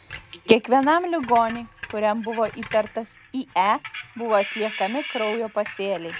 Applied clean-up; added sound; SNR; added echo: none; Screech; 14 dB; none.